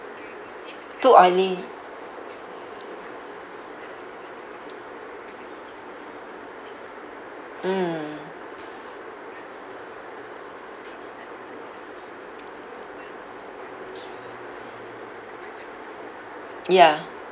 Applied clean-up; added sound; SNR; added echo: none; none; none; none.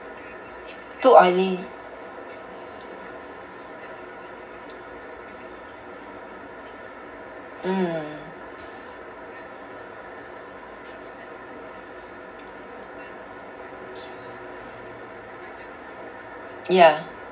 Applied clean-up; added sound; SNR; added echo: none; none; none; reverberation time 0.4 s.